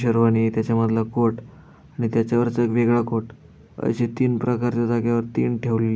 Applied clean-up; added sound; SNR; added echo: none; none; none; none.